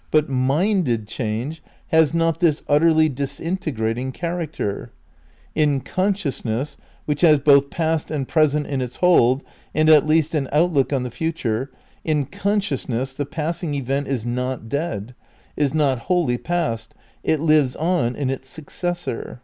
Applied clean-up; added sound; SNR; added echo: none; none; none; none.